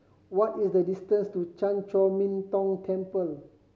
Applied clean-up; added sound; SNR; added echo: none; none; none; none.